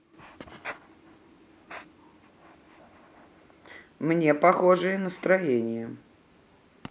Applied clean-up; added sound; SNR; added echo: none; none; none; none.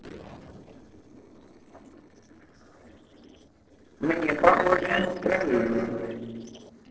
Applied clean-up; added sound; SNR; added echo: neural separator model SepFormer DNS4.